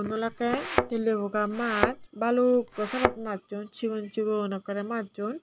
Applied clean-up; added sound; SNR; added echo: none; Thump, thud; 2 dB; none.